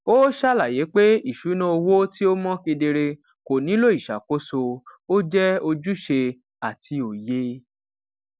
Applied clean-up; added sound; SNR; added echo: none; none; none; none.